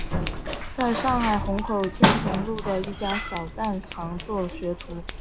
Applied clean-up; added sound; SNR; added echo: none; Scissors; -1 dB; none.